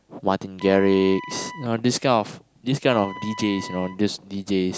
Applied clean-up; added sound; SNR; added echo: none; Wind instrument, woodwind instrument; 16 dB; none.